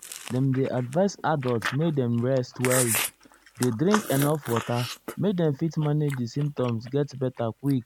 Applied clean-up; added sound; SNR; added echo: none; Chewing, mastication; 10 dB; none.